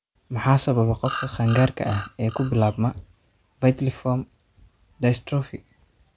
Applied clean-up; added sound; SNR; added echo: none; Bird vocalization, bird call, bird song; 11 dB; none.